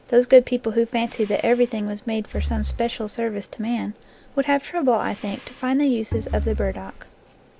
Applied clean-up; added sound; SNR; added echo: none; Breathing + Bowed string instrument; 9 dB; none.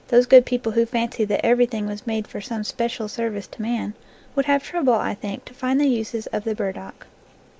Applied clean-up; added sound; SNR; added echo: none; none; none; none.